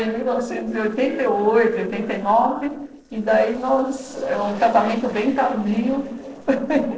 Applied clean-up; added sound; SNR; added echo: neural separator model SepFormer DNS4.